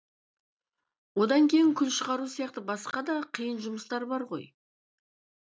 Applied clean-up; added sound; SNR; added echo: none; none; none; none.